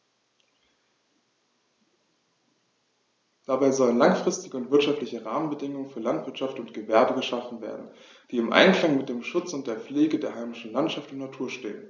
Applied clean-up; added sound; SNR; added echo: none; none; none; none.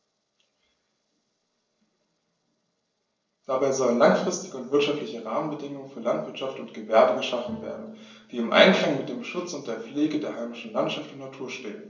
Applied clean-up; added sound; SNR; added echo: neural separator model SepFormer DNS4.